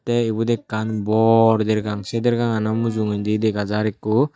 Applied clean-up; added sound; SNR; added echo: neural mask model DeepFilterNet 3.